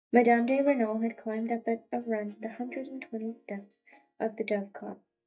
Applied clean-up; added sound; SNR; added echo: neural mask model DeepFilterNet 3.